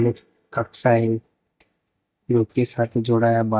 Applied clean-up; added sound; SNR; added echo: neural mask model DeepFilterNet 3.